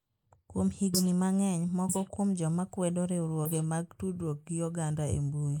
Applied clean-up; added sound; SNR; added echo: neural mask model Resemble Enhance denoiser.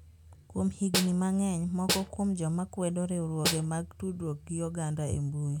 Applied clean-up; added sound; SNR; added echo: none; Snare drum; 4 dB; none.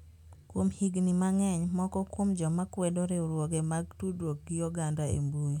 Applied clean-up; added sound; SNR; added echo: none; none; none; none.